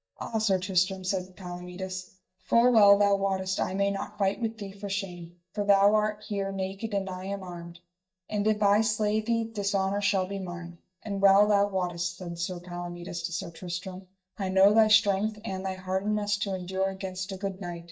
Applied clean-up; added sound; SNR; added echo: neural mask model DeepFilterNet 3.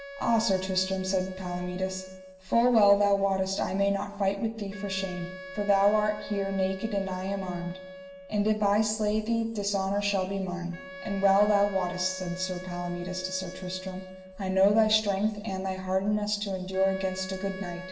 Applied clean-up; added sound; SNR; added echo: none; Wind instrument, woodwind instrument; 16 dB; reverberation time 0.9 s.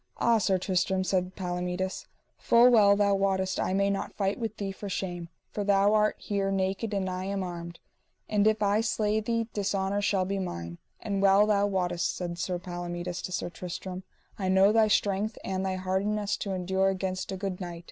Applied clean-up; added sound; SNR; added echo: none; none; none; none.